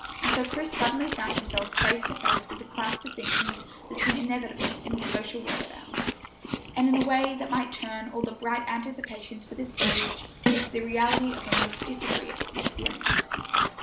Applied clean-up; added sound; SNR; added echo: none; Chewing, mastication + Fart; -2 dB; none.